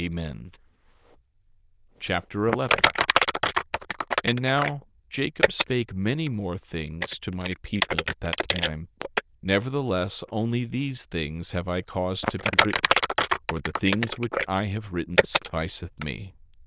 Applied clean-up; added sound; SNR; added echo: neural diffusion model UNIVERSE++.